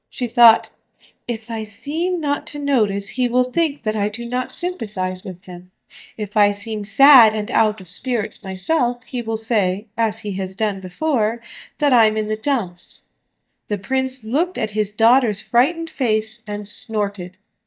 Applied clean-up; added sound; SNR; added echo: neural mask model DeepFilterNet 3.